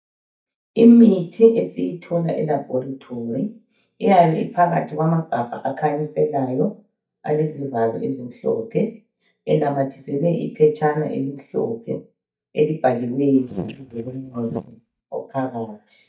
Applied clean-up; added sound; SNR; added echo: neural mask model DeepFilterNet 3.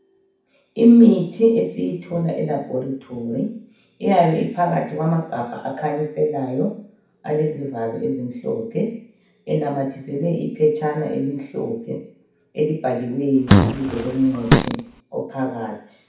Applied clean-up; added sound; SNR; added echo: none; Fart; -3 dB; reverberation time 0.6 s.